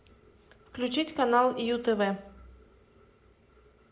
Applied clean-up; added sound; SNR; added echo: none; none; none; none.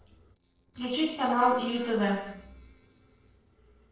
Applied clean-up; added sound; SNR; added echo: neural separator model SepFormer DNS4.